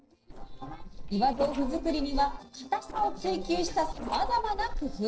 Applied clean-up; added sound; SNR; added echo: neural separator model SepFormer DNS4.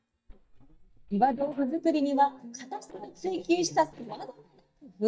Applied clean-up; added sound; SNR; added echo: neural mask model DeepFilterNet 3.